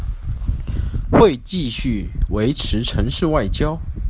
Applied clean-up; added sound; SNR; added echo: none; none; none; none.